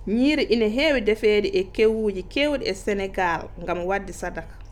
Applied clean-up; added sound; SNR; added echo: none; none; none; none.